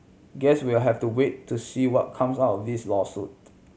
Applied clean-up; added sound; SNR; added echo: none; none; none; none.